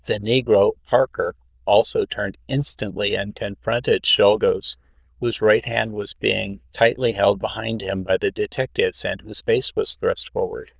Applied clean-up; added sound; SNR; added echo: neural diffusion model UNIVERSE++.